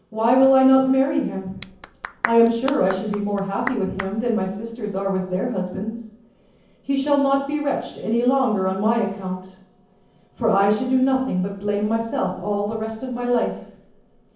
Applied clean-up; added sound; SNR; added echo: none; Clapping; 12 dB; reverberation time 0.7 s.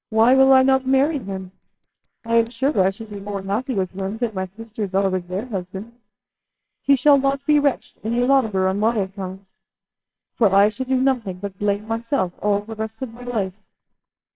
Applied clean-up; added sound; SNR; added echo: neural separator model SepFormer WHAMR!.